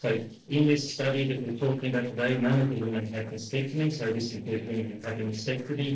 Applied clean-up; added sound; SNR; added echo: neural separator model SepFormer DNS4.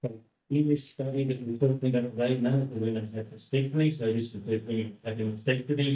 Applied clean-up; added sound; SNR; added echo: neural mask model DeepFilterNet 3.